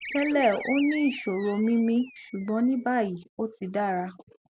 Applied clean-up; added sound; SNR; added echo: none; Animal; 12 dB; none.